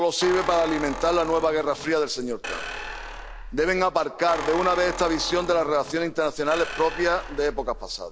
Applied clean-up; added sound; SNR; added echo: none; Squeak; 10 dB; none.